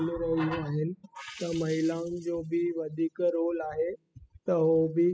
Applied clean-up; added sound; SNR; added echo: classical method spectral subtraction.